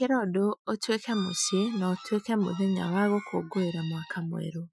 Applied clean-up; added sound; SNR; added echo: classical method Wiener filter.